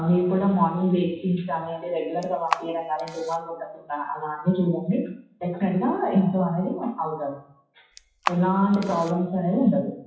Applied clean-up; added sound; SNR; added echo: classical method WPE with log-MMSE.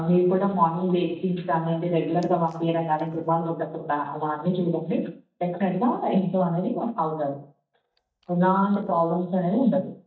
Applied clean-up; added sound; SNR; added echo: neural mask model DeepFilterNet 3.